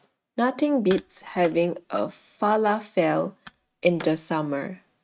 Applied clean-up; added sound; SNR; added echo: neural mask model RNNoise.